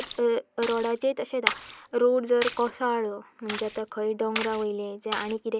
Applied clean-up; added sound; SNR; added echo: none; Splash, splatter; 7 dB; none.